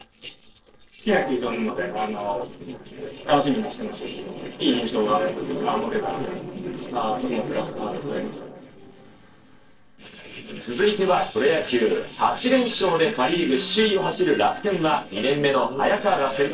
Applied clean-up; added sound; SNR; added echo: neural separator model SepFormer DNS4.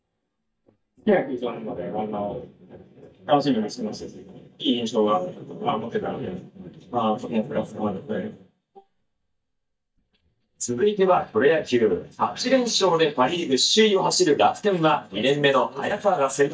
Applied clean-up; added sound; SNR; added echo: neural mask model DeepFilterNet 3.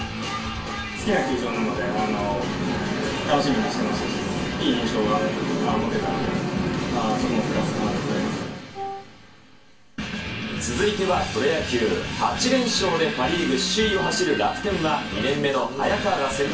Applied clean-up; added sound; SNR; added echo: none; Wind instrument, woodwind instrument; 12 dB; reverberation time 0.3 s.